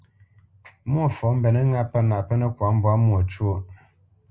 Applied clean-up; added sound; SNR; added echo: none; none; none; none.